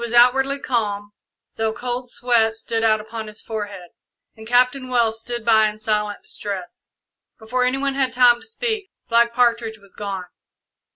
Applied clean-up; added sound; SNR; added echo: none; none; none; none.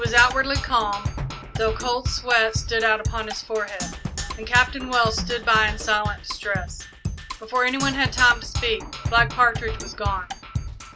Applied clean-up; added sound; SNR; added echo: none; Percussion; 7 dB; none.